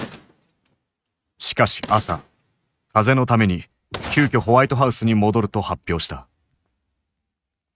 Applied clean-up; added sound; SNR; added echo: neural mask model RNNoise.